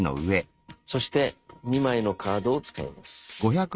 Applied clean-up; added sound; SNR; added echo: neural mask model RNNoise.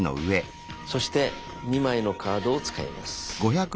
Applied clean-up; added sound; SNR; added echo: none; Subway, metro, underground + Wind instrument, woodwind instrument; 16 dB; none.